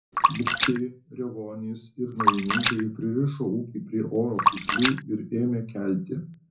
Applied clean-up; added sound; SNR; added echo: none; Splash, splatter; 0 dB; reverberation time 0.4 s.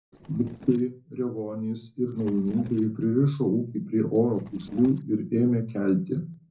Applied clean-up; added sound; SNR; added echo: neural separator model SepFormer DNS4.